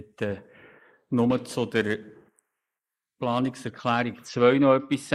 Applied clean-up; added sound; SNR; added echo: neural mask model Resemble Enhance denoiser.